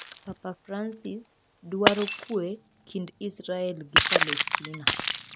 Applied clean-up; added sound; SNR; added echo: none; Shatter; -4 dB; none.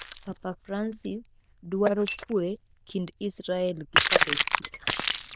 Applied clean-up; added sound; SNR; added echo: neural diffusion model UNIVERSE++.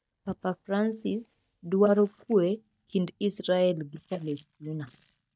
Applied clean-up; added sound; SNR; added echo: neural mask model DeepFilterNet 3.